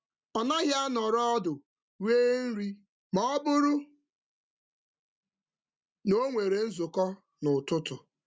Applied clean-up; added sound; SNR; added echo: none; none; none; none.